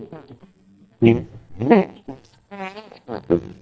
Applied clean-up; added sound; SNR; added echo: neural mask model DeepFilterNet 3.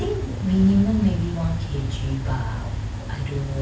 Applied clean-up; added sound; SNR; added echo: none; none; none; none.